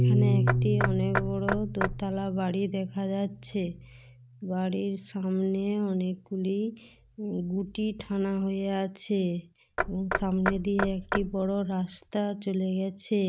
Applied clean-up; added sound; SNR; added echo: none; Piano + Knock / Wood; 3 dB; none.